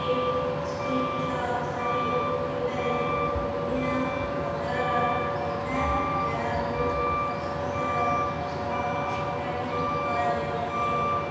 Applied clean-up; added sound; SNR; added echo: none; Truck; -3 dB; reverberation time 2.1 s.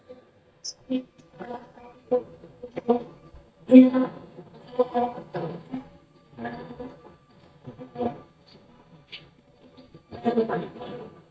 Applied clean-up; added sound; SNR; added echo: neural mask model DeepFilterNet 3.